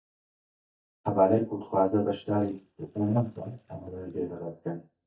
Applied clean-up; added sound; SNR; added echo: neural mask model DeepFilterNet 3.